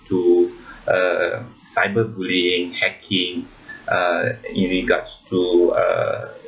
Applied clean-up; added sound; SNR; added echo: none; none; none; none.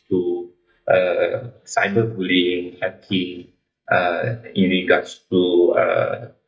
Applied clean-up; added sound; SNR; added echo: neural mask model DeepFilterNet 3.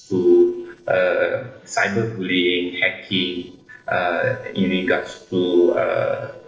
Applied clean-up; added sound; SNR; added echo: neural separator model SepFormer DNS4.